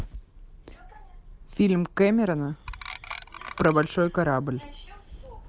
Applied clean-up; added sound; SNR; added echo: none; Clock; 11 dB; none.